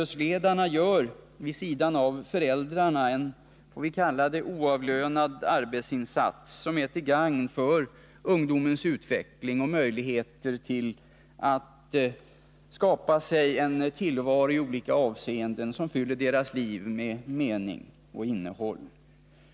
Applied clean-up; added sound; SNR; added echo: none; none; none; none.